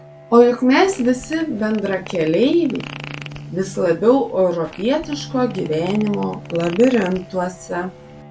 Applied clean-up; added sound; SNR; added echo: none; Fart + Bowed string instrument; 16 dB; none.